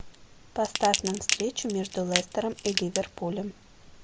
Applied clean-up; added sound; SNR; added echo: none; Crackle / Crushing; 3 dB; none.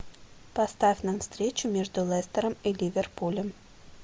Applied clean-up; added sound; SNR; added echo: none; none; none; none.